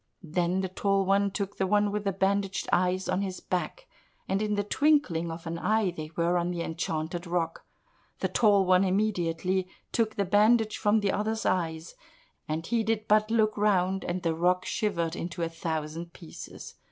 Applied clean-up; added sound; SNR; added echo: none; none; none; none.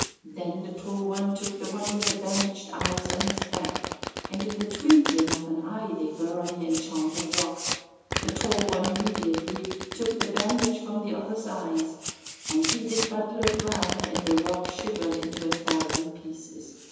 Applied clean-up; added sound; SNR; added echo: none; Domestic sounds, home sounds; 4 dB; reverberation time 1.1 s.